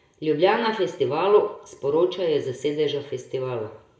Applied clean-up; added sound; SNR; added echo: none; none; none; reverberation time 0.6 s.